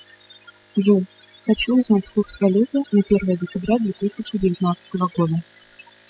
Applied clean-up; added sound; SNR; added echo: classical method spectral subtraction.